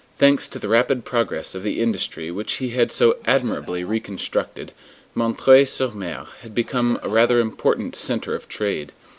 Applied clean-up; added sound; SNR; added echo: none; Cough; 20 dB; none.